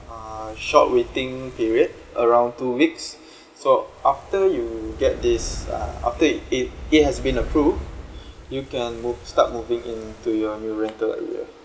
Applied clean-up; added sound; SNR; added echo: none; Fire; 14 dB; none.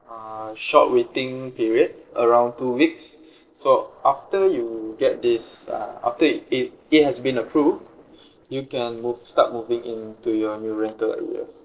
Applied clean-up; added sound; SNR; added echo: neural separator model SepFormer DNS4.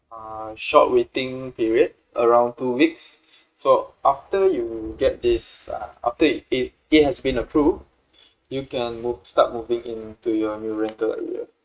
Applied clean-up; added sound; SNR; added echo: neural mask model RNNoise.